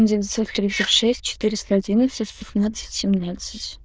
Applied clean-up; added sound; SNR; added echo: neural diffusion model UNIVERSE++.